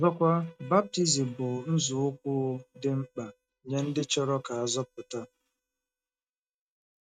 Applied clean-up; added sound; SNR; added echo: neural mask model RNNoise.